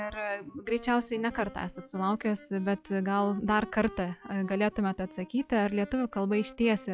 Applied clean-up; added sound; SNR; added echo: classical method log-MMSE.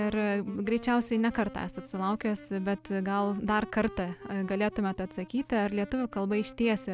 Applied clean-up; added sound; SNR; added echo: none; Wind instrument, woodwind instrument; 18 dB; none.